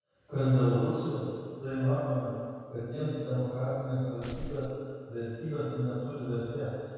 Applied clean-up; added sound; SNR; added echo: none; Tearing; 11 dB; reverberation time 2.0 s.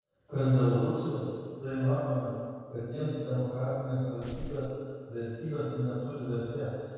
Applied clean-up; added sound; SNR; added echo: neural separator model SepFormer DNS4.